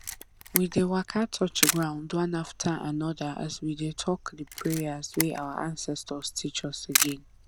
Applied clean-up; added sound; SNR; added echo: none; Camera; 4 dB; none.